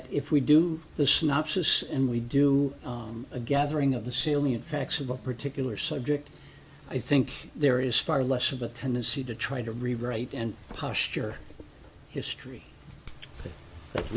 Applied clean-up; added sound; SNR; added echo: none; none; none; none.